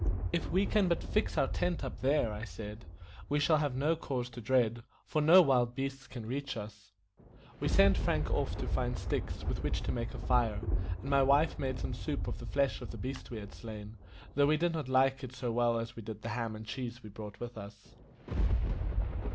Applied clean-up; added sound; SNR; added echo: none; Thunder; 3 dB; none.